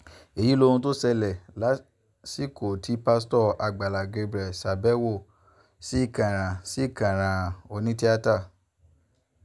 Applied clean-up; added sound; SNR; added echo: none; none; none; none.